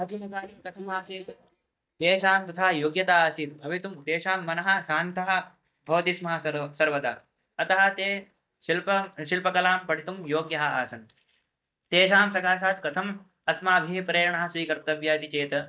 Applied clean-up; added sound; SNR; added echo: neural mask model DeepFilterNet 3.